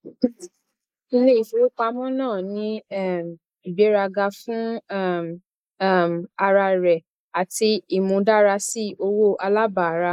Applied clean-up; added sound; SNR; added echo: neural mask model Resemble Enhance denoiser.